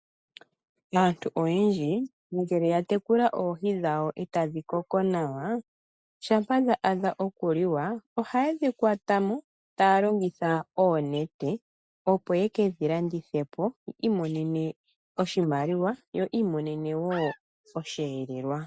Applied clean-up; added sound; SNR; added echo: neural mask model Resemble Enhance denoiser.